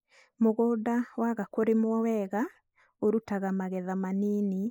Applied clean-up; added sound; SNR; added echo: neural mask model Resemble Enhance denoiser.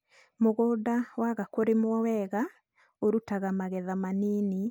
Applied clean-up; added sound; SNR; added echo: none; none; none; none.